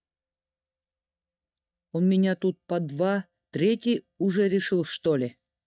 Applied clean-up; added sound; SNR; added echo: neural mask model DeepFilterNet 3.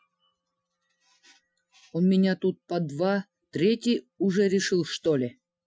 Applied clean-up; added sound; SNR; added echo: classical method Wiener filter.